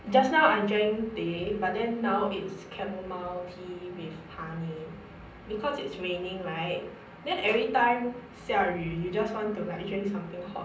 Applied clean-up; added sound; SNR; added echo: none; none; none; reverberation time 0.6 s.